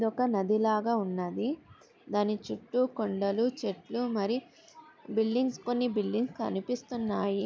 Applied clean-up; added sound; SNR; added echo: none; none; none; none.